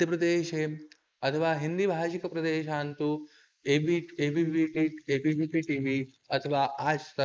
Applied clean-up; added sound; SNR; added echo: neural mask model Resemble Enhance denoiser.